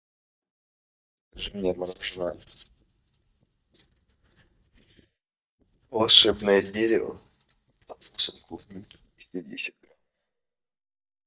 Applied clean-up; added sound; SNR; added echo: neural mask model DeepFilterNet 3.